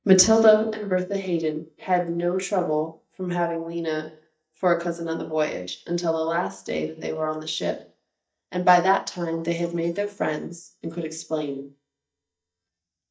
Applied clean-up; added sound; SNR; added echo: neural mask model DeepFilterNet 3.